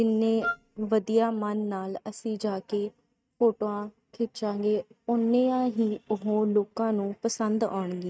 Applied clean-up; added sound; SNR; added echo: neural mask model RNNoise.